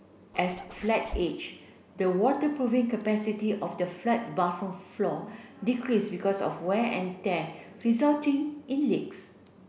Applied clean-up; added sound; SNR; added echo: none; Zipper (clothing); 12 dB; none.